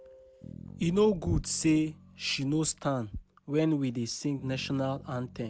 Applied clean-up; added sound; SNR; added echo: none; Bass guitar; 19 dB; none.